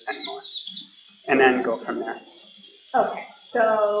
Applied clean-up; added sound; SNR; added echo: classical method log-MMSE.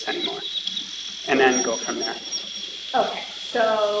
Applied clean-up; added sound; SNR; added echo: none; Chirp, tweet; 6 dB; none.